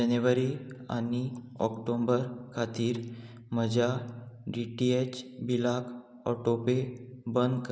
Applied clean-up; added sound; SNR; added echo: none; none; none; none.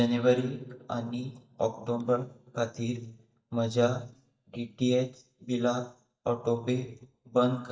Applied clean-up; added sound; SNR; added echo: neural mask model DeepFilterNet 3.